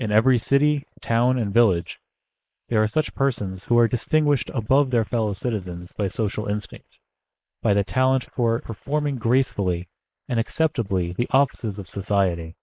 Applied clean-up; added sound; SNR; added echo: neural mask model Resemble Enhance denoiser.